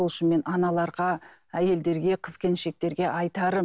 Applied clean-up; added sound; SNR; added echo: none; none; none; none.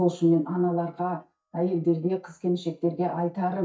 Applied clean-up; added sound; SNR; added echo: neural mask model DeepFilterNet 3.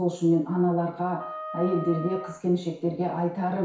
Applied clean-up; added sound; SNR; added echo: none; Wind instrument, woodwind instrument; 13 dB; reverberation time 0.6 s.